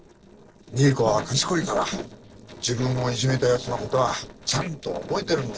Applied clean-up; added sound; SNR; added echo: neural separator model SepFormer DNS4.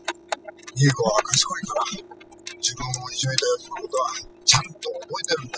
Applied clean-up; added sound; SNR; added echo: classical method spectral subtraction.